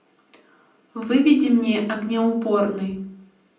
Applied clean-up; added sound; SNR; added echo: none; none; none; reverberation time 0.6 s.